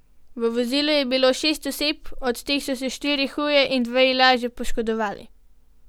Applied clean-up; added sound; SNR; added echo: none; none; none; none.